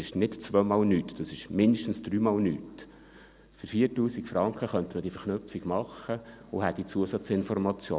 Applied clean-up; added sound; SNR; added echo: none; none; none; none.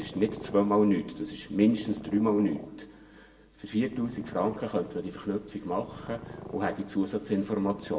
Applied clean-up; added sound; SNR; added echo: none; Purr; 17 dB; reverberation time 0.6 s.